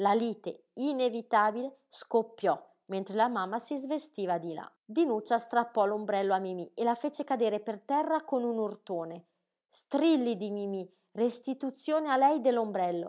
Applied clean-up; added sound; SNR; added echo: none; none; none; none.